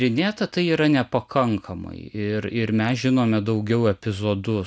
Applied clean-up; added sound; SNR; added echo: none; none; none; none.